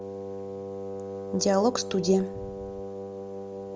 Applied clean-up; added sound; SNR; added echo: none; Wind instrument, woodwind instrument; 7 dB; none.